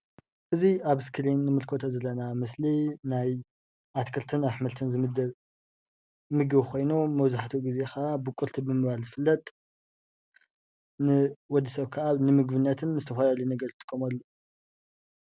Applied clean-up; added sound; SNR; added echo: none; none; none; none.